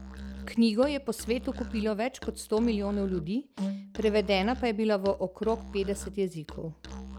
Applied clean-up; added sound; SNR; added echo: none; Musical instrument; 11 dB; none.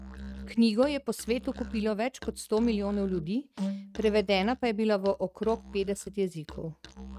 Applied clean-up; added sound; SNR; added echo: neural mask model RNNoise.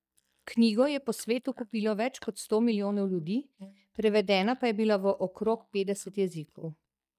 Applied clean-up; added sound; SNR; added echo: neural mask model DeepFilterNet 3.